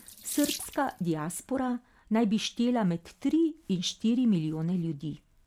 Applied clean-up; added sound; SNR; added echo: none; Sink (filling or washing) / Water tap, faucet; 18 dB; none.